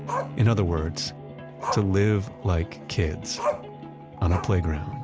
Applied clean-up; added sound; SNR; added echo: none; Bowed string instrument + Growling; 8 dB; none.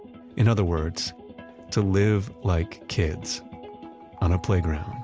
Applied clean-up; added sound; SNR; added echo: none; none; none; none.